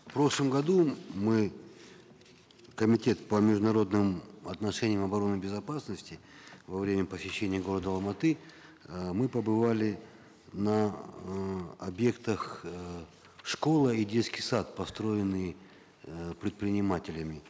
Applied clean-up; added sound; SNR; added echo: none; none; none; none.